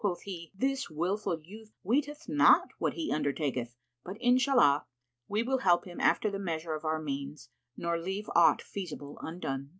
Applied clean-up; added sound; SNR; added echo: none; none; none; none.